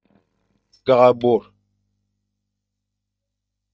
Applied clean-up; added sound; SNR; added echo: neural mask model DeepFilterNet 3.